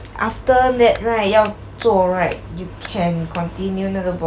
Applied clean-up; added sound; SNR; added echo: none; Clapping; 20 dB; none.